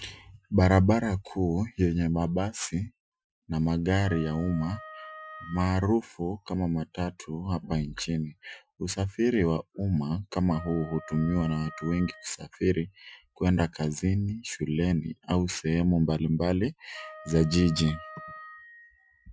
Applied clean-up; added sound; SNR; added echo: classical method Wiener filter.